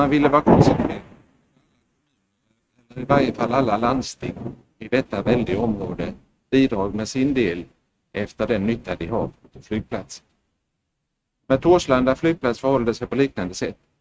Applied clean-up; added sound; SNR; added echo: neural mask model RNNoise.